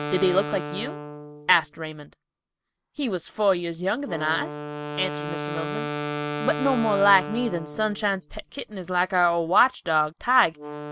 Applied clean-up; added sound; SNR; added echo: none; Wind instrument, woodwind instrument; 9 dB; none.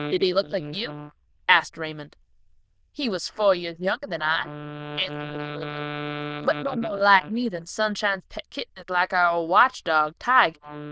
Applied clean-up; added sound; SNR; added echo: neural diffusion model UNIVERSE++.